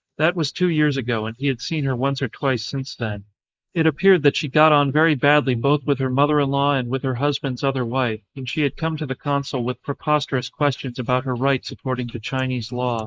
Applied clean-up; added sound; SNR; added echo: neural mask model Resemble Enhance denoiser.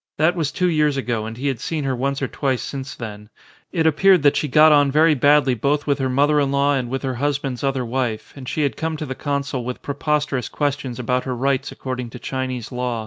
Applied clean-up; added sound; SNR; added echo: none; none; none; none.